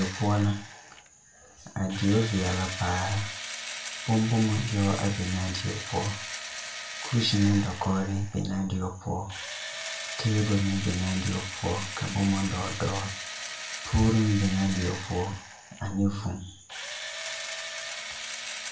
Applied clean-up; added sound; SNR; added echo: none; Engine / Drill; 9 dB; reverberation time 0.3 s.